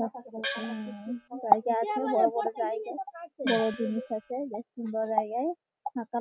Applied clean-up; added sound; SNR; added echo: none; Gong; 9 dB; none.